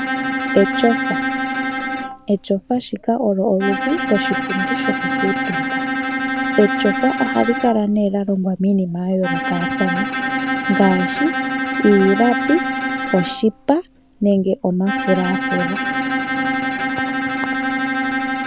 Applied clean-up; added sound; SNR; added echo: none; Bowed string instrument; 2 dB; none.